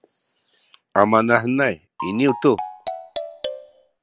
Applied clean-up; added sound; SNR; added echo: none; Marimba, xylophone; 9 dB; none.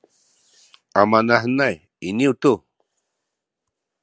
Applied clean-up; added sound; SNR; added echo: none; none; none; none.